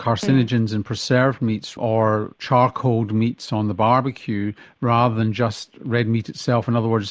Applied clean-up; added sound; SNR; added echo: none; none; none; none.